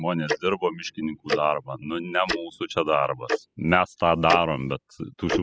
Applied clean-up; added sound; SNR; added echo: classical method spectral subtraction.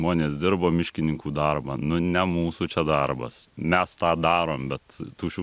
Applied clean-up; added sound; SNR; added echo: none; none; none; none.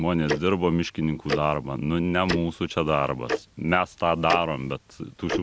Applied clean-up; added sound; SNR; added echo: none; Tick-tock; 9 dB; none.